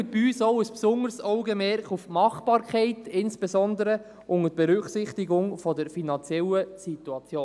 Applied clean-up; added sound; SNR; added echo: none; none; none; none.